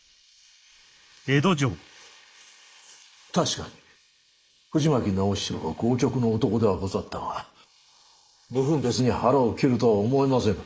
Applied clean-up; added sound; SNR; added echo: neural mask model Resemble Enhance denoiser.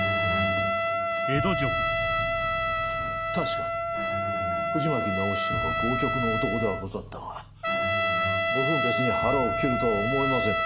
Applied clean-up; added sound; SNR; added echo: none; Trumpet; -4 dB; none.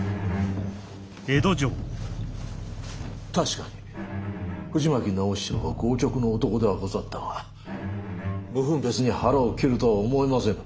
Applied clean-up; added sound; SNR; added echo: none; none; none; none.